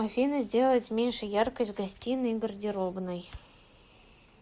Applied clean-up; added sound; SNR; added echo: none; none; none; none.